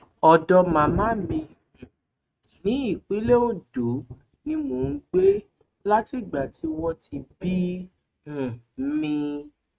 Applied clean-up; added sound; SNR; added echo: neural mask model RNNoise.